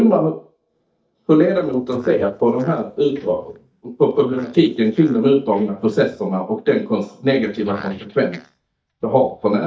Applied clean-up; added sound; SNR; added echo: neural mask model DeepFilterNet 3.